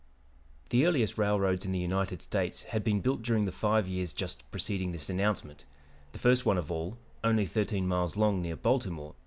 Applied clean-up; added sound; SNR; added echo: none; none; none; none.